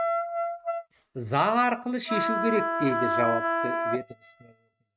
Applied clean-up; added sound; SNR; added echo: neural mask model RNNoise.